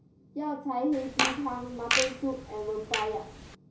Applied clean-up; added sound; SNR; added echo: none; Fart; 0 dB; reverberation time 0.5 s.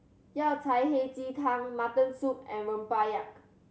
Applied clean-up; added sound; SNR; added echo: none; none; none; none.